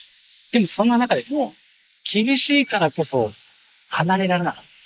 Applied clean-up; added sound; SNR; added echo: neural mask model Resemble Enhance denoiser.